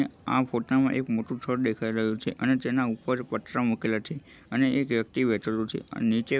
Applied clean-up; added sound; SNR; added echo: none; none; none; none.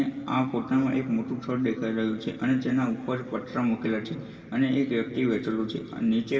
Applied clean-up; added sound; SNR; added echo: none; none; none; reverberation time 2.6 s.